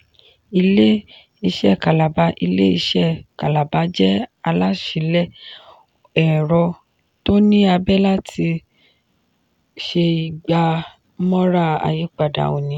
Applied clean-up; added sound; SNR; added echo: none; none; none; none.